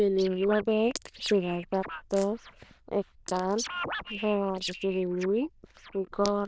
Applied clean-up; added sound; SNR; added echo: neural diffusion model UNIVERSE++.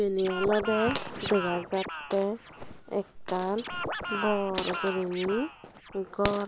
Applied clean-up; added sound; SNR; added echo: none; Scratching (performance technique) + Coin (dropping); 5 dB; none.